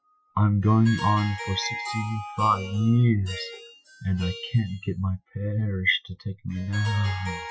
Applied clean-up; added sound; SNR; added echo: classical method Wiener filter.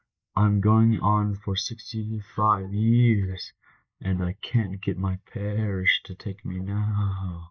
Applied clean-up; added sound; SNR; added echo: neural mask model Resemble Enhance denoiser.